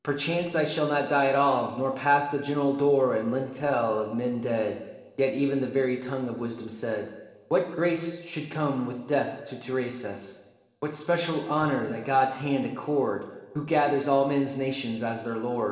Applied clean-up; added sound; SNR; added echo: none; none; none; reverberation time 1.4 s.